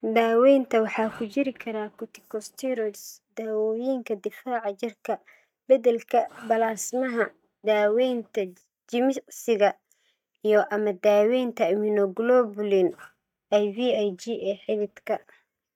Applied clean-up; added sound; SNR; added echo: neural mask model DeepFilterNet 3.